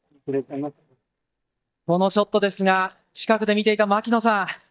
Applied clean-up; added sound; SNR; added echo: neural mask model DeepFilterNet 3.